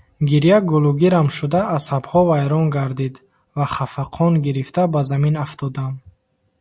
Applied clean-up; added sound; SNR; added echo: none; none; none; none.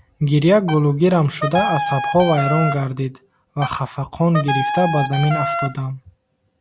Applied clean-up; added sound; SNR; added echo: none; Wind instrument, woodwind instrument; 5 dB; none.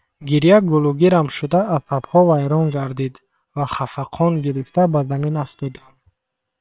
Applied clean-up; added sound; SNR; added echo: neural separator model SepFormer WHAM!.